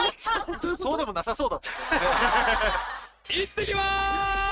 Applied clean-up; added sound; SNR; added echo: neural mask model RNNoise.